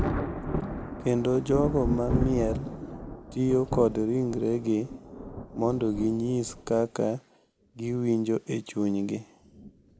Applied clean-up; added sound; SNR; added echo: none; Thunder; 6 dB; none.